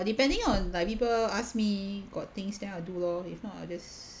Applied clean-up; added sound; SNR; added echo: none; none; none; none.